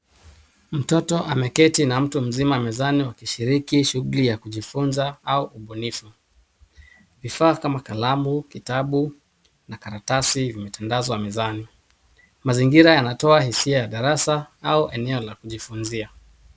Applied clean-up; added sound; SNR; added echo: none; none; none; none.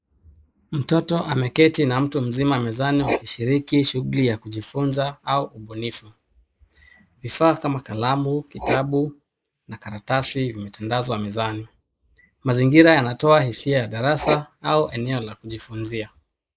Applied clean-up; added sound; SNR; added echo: neural mask model Resemble Enhance denoiser.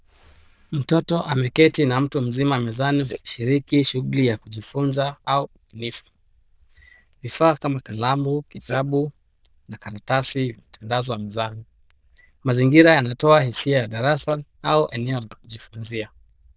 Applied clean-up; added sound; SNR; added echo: neural diffusion model UNIVERSE++.